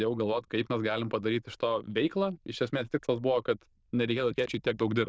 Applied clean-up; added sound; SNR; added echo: neural diffusion model UNIVERSE++.